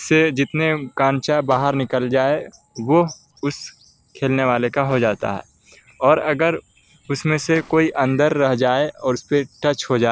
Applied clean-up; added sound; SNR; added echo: neural separator model SepFormer DNS4.